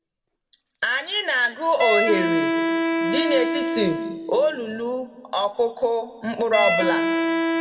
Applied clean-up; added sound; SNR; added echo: none; Wind instrument, woodwind instrument; 1 dB; reverberation time 1.3 s.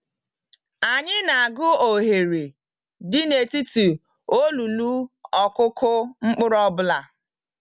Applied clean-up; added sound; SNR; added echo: none; none; none; none.